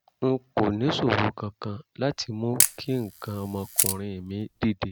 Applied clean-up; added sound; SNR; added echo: none; Camera; 2 dB; none.